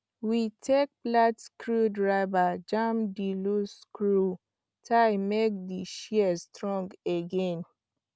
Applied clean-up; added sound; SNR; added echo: none; none; none; none.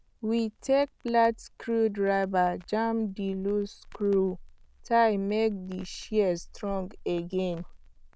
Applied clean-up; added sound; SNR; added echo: none; Crackle; 20 dB; none.